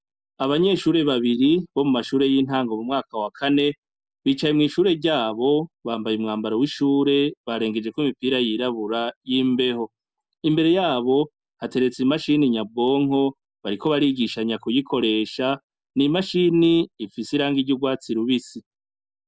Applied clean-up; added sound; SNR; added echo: none; none; none; none.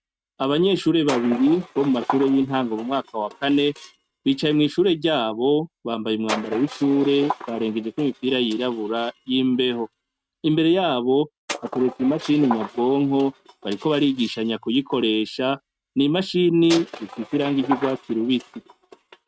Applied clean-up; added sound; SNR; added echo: neural mask model RNNoise.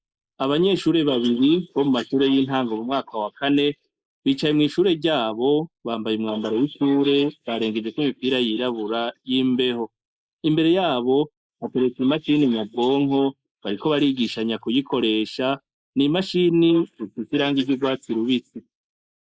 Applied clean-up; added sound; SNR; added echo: neural mask model Resemble Enhance denoiser.